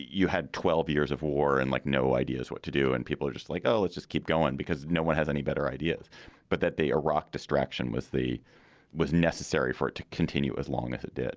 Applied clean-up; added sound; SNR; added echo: none; none; none; none.